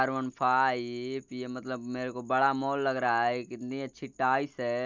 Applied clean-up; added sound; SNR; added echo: none; none; none; none.